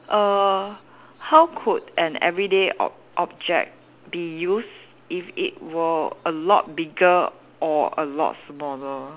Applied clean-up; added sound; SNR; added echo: none; none; none; none.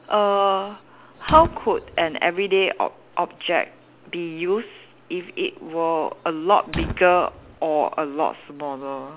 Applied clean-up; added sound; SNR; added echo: none; Fire; 16 dB; none.